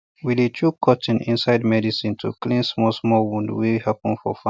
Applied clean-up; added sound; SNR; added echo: none; none; none; none.